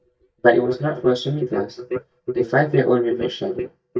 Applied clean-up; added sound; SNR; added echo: neural mask model DeepFilterNet 3.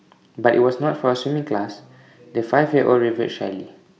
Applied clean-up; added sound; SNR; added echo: none; none; none; none.